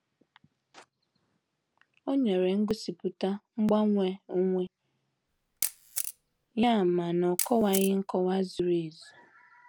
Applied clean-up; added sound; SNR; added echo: none; Camera; 8 dB; none.